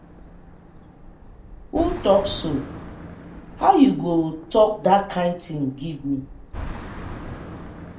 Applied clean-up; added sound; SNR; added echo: none; Car passing by; 13 dB; reverberation time 0.3 s.